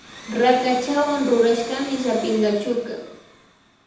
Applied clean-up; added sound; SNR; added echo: none; Domestic sounds, home sounds; 17 dB; reverberation time 0.8 s.